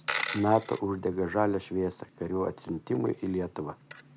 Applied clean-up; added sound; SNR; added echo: none; Coin (dropping); 11 dB; none.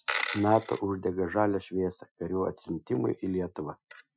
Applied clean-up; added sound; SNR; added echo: classical method Wiener filter.